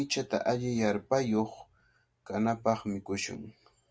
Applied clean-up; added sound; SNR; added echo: none; none; none; none.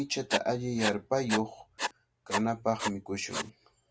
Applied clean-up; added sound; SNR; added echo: none; Writing; 5 dB; none.